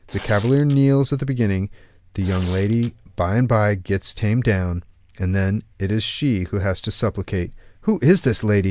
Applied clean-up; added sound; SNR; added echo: none; Tearing; 15 dB; none.